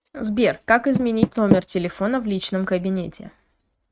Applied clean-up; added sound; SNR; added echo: neural mask model RNNoise.